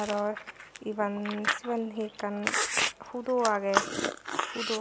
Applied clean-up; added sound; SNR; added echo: none; Chewing, mastication; 1 dB; none.